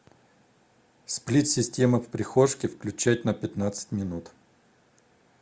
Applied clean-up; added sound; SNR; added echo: none; none; none; none.